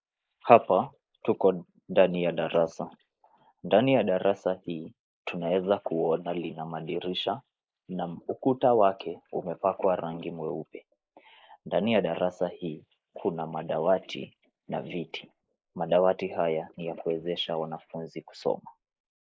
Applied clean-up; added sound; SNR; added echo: neural mask model Resemble Enhance denoiser.